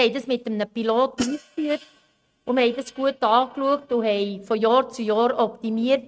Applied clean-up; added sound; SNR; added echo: neural mask model RNNoise.